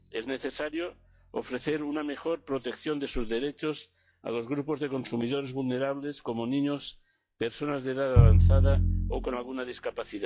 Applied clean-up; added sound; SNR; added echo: classical method log-MMSE.